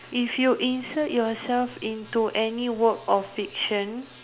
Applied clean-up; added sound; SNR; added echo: none; none; none; none.